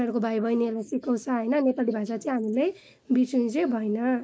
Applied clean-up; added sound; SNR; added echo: neural mask model Resemble Enhance denoiser.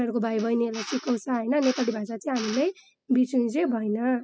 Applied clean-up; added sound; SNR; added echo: classical method spectral subtraction.